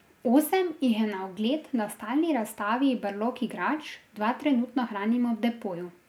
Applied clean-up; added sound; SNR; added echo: none; none; none; none.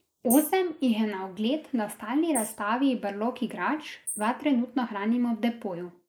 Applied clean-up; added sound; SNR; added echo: neural mask model Resemble Enhance denoiser.